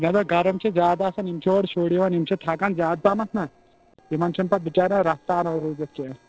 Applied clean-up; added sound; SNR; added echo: neural separator model SepFormer DNS4.